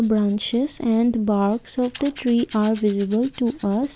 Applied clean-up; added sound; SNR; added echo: none; Rattle / Rattle (instrument); 13 dB; none.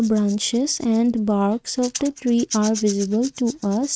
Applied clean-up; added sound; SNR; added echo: neural mask model RNNoise.